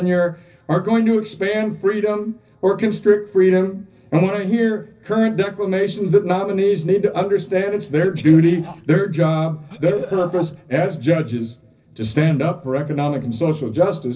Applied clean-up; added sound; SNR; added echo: neural separator model SepFormer DNS4.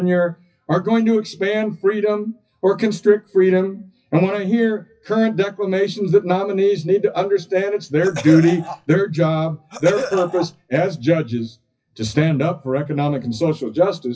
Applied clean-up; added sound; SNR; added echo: classical method WPE with log-MMSE.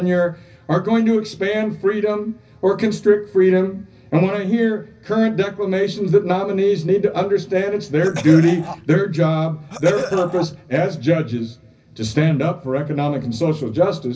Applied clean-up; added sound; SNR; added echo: none; Cough; 10 dB; reverberation time 0.4 s.